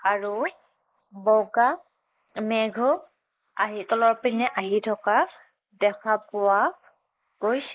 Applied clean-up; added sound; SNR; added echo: neural mask model Resemble Enhance denoiser.